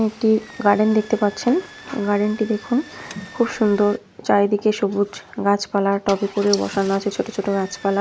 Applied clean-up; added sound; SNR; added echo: none; Engine starting / Car; 19 dB; none.